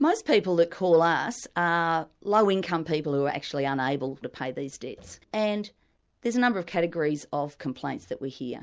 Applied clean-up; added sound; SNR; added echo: none; none; none; none.